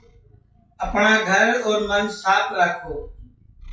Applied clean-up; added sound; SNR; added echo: classical method WPE with log-MMSE.